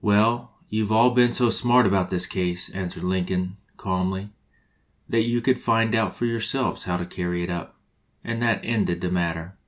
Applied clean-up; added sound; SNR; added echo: none; none; none; none.